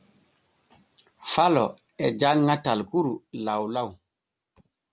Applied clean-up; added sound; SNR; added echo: none; none; none; none.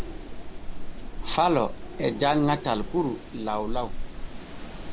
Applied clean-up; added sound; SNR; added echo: none; Wind; 4 dB; none.